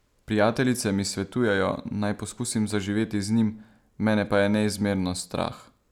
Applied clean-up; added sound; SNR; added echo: none; none; none; none.